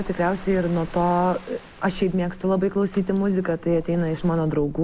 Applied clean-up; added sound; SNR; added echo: none; Waves, surf; 16 dB; none.